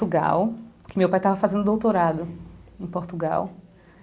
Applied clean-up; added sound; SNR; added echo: none; none; none; none.